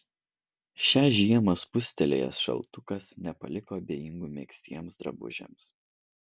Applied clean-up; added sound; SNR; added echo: none; none; none; none.